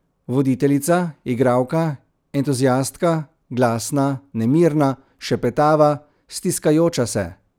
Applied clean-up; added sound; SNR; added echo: none; none; none; none.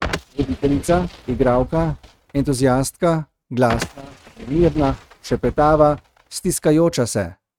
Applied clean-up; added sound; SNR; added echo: neural mask model RNNoise.